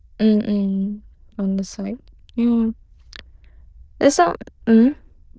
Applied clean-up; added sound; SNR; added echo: neural diffusion model UNIVERSE++.